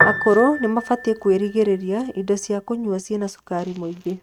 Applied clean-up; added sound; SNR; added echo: neural mask model RNNoise.